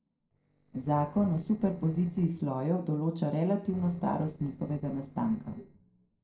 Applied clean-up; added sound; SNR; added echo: neural separator model SepFormer DNS4.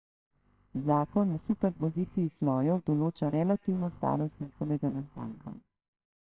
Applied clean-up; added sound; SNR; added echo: neural separator model SepFormer WHAMR!.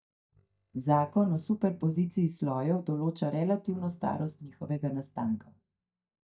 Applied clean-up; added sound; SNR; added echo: neural mask model DeepFilterNet 3.